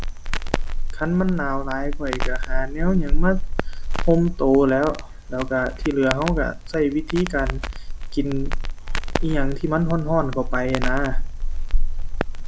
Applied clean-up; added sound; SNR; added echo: none; Crackle; -2 dB; none.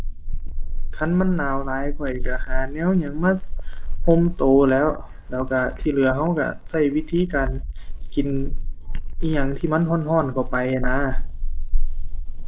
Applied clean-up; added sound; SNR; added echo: neural mask model Resemble Enhance denoiser.